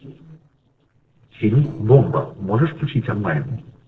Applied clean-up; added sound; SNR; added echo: neural separator model SepFormer DNS4.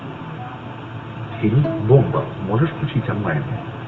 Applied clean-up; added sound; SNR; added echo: none; Bowed string instrument; 13 dB; reverberation time 1.2 s.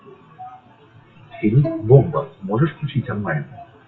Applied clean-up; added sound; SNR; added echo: classical method WPE with log-MMSE.